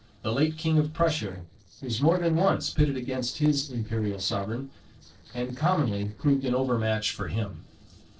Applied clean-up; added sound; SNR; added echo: neural separator model SepFormer DNS4.